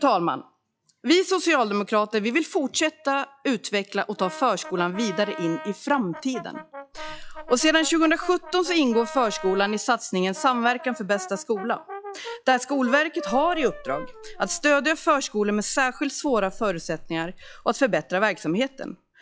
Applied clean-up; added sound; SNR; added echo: classical method log-MMSE.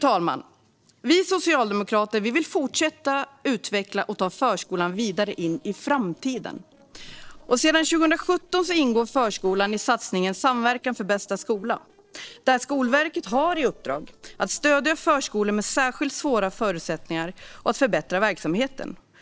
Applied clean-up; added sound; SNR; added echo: neural separator model SepFormer DNS4.